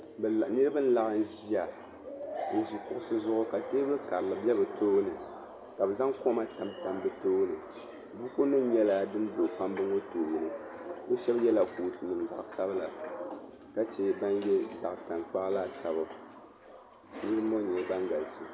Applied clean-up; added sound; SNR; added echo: none; none; none; none.